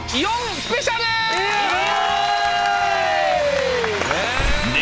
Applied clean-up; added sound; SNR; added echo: none; Growling / Hiss; 12 dB; none.